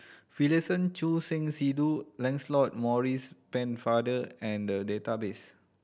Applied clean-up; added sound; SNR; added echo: none; none; none; none.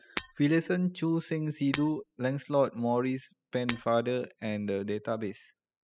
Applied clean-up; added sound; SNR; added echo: classical method spectral subtraction.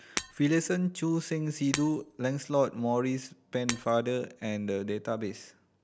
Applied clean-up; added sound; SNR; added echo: none; Shatter; 13 dB; none.